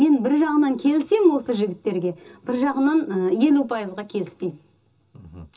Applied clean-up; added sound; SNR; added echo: none; none; none; reverberation time 0.2 s.